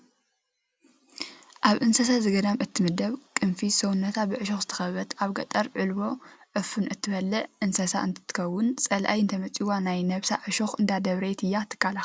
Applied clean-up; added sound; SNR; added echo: none; none; none; none.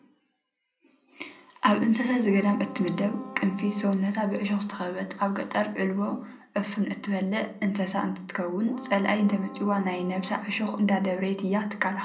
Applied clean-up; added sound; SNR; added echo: none; Keyboard (musical); 18 dB; reverberation time 0.5 s.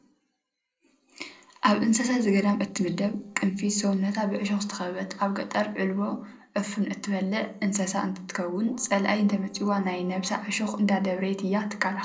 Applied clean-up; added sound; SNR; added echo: neural separator model SepFormer DNS4.